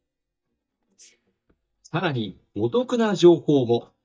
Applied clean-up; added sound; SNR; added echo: neural mask model DeepFilterNet 3.